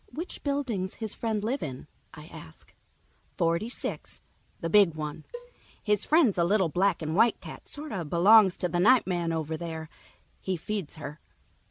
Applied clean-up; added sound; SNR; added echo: none; Cowbell; 17 dB; none.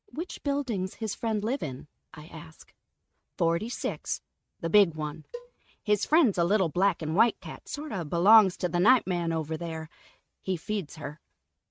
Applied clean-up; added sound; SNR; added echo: neural mask model RNNoise.